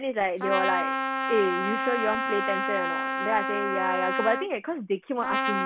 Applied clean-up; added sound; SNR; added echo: none; Trumpet; 0 dB; none.